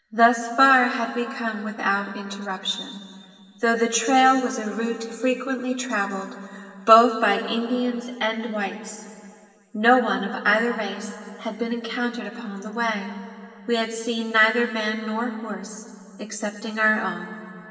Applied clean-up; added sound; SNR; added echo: none; none; none; reverberation time 2.3 s.